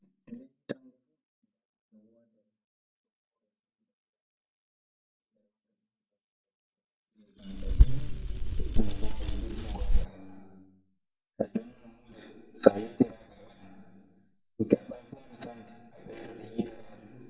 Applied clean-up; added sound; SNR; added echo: neural mask model DeepFilterNet 3.